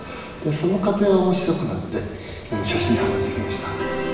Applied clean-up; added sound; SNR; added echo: none; none; none; reverberation time 1.2 s.